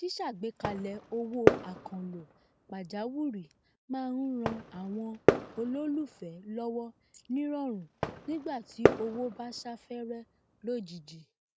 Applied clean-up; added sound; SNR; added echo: none; Fireworks; -3 dB; none.